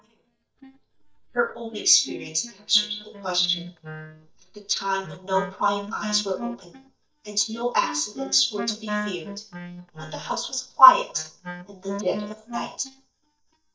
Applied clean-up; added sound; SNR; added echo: neural mask model DeepFilterNet 3.